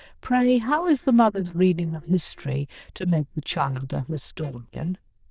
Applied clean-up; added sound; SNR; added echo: neural diffusion model UNIVERSE++.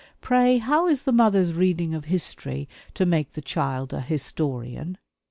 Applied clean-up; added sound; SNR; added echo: none; none; none; none.